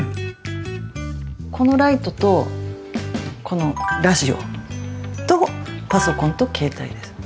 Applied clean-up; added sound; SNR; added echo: none; none; none; none.